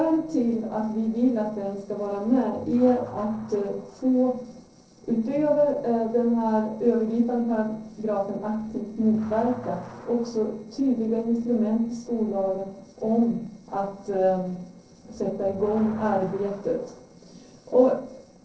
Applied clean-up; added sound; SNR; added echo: neural separator model SepFormer DNS4.